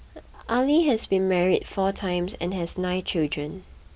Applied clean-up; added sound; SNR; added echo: none; none; none; none.